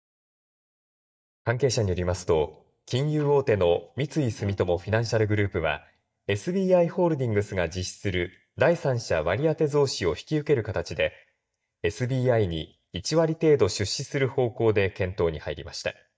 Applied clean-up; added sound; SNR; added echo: neural mask model DeepFilterNet 3.